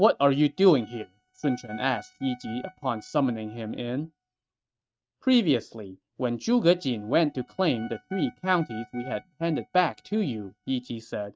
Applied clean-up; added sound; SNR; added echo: neural mask model RNNoise.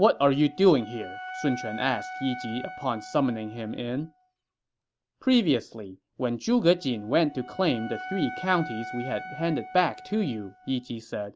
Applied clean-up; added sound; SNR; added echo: none; Wind instrument, woodwind instrument; 14 dB; none.